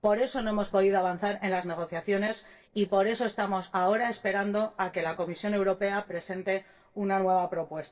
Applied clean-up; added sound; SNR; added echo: neural separator model SepFormer DNS4.